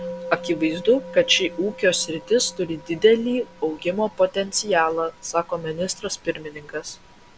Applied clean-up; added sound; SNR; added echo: none; Musical instrument; 17 dB; none.